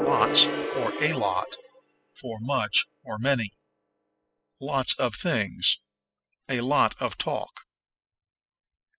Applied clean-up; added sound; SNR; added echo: classical method spectral subtraction.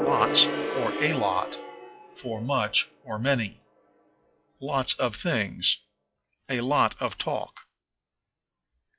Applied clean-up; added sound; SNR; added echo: classical method log-MMSE.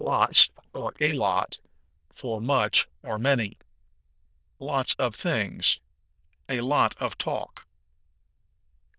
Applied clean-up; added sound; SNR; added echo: neural diffusion model UNIVERSE++.